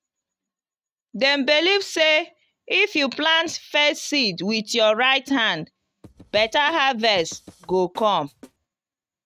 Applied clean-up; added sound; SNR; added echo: neural mask model RNNoise.